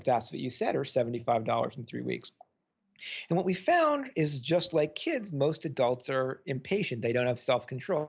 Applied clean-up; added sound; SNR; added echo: none; none; none; none.